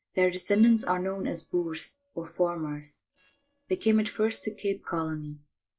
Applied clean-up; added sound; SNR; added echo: neural separator model SepFormer DNS4.